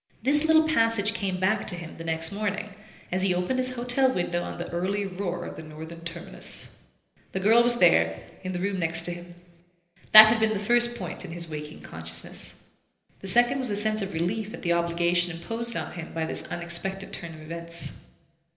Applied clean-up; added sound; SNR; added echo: none; none; none; reverberation time 0.8 s.